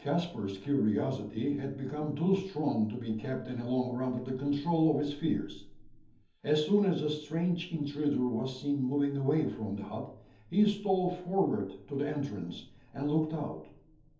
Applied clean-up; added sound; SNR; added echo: none; none; none; reverberation time 0.7 s.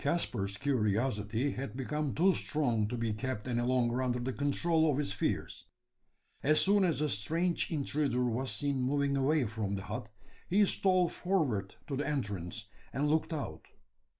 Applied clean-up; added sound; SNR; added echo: none; none; none; none.